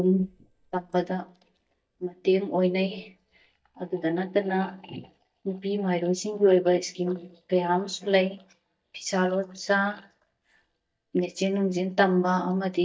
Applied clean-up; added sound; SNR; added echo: neural mask model DeepFilterNet 3.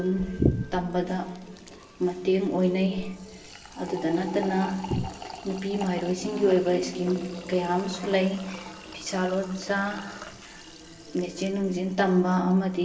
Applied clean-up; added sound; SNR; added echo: none; Fill (with liquid); 16 dB; reverberation time 0.2 s.